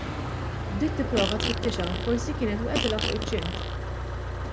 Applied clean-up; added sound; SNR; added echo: none; Motor vehicle (road) + Fart; -1 dB; none.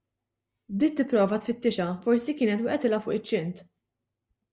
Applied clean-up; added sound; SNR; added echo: none; none; none; none.